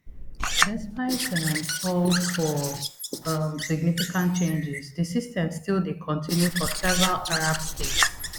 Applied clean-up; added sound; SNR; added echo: neural mask model Resemble Enhance denoiser.